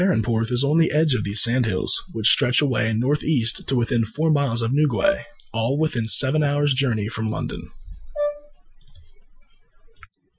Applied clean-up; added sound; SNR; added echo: classical method Wiener filter.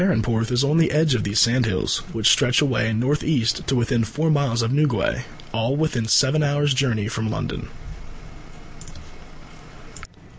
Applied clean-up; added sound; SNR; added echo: none; none; none; none.